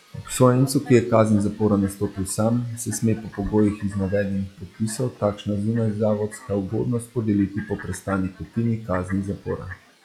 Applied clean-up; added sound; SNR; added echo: classical method log-MMSE.